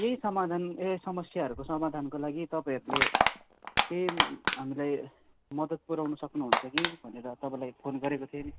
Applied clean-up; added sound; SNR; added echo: none; Crushing; 0 dB; none.